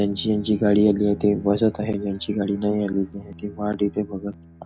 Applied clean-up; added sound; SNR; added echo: none; Bowed string instrument; 19 dB; none.